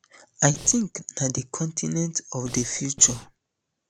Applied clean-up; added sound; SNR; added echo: none; Breathing; 15 dB; none.